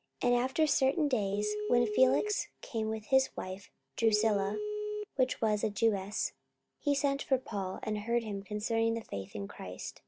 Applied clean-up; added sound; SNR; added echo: none; Telephone; 3 dB; none.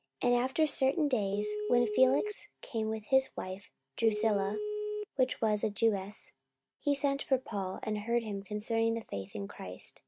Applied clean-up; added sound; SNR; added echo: neural mask model RNNoise.